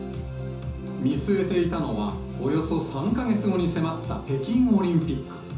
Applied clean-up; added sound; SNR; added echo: none; none; none; reverberation time 0.6 s.